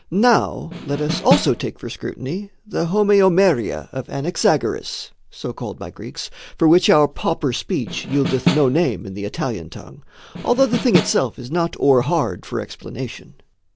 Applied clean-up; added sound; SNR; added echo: none; Snare drum; 4 dB; none.